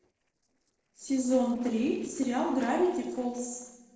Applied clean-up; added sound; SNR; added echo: neural separator model SepFormer DNS4.